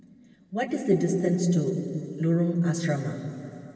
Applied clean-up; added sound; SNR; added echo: none; none; none; reverberation time 2.6 s.